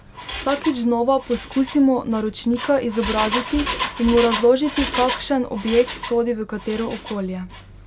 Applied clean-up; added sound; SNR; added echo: none; Engine; 9 dB; none.